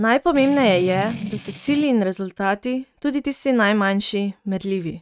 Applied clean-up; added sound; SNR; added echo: neural mask model RNNoise.